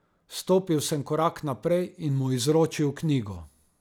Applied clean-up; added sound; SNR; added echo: none; none; none; none.